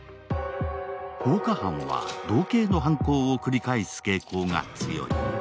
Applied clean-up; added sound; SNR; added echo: none; none; none; none.